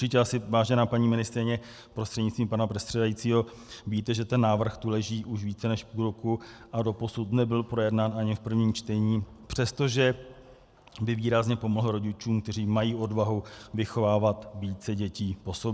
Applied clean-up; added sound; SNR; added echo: none; none; none; none.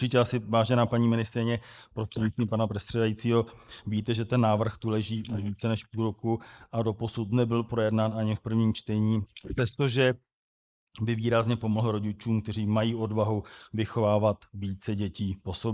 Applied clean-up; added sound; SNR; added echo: neural mask model Resemble Enhance denoiser.